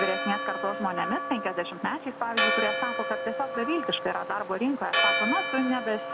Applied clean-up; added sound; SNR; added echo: none; Church bell; 0 dB; none.